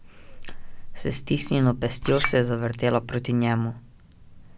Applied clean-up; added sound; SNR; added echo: none; Chink, clink; 7 dB; none.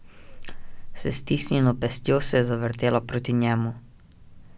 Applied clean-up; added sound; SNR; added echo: none; none; none; none.